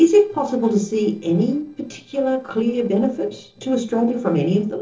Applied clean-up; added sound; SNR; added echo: neural separator model SepFormer DNS4.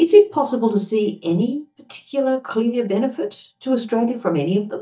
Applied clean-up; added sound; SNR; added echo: neural mask model DeepFilterNet 3.